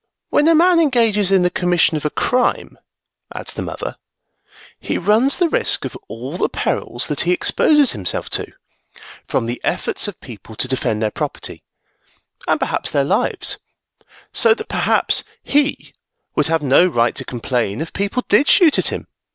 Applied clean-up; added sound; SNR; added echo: none; none; none; none.